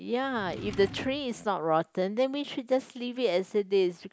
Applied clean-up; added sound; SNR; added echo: none; Drawer open or close; 15 dB; none.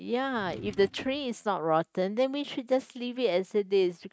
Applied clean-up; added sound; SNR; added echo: neural mask model RNNoise.